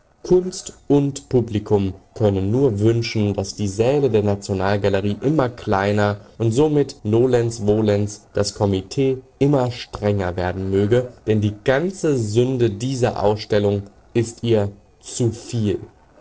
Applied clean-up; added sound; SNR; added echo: neural separator model SepFormer DNS4.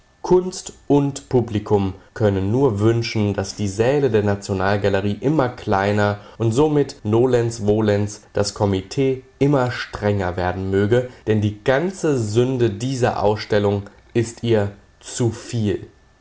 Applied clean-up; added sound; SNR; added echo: none; none; none; none.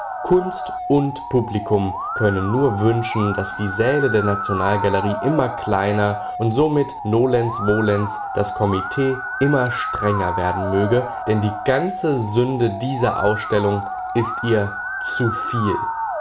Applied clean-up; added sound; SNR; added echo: none; Musical instrument; 6 dB; none.